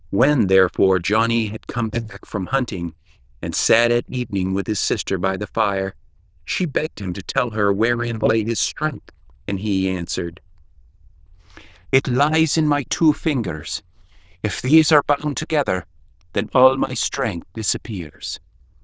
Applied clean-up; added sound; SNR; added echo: neural diffusion model UNIVERSE++.